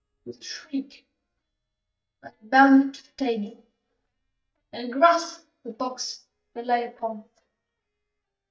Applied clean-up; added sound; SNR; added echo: neural mask model DeepFilterNet 3.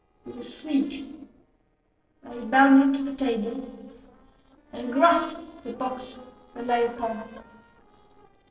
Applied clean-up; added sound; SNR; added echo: neural separator model SepFormer DNS4.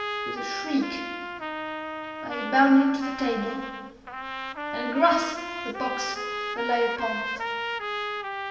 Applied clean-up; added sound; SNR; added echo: none; Trumpet; 5 dB; reverberation time 1.4 s.